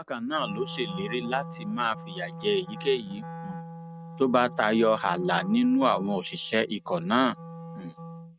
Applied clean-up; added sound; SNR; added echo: neural mask model RNNoise.